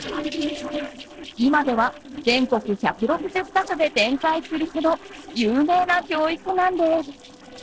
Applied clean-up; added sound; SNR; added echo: neural separator model SepFormer DNS4.